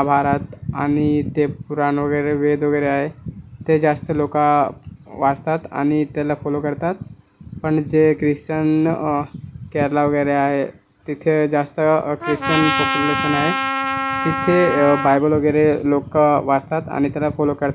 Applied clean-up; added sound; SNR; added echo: none; Trumpet; 3 dB; none.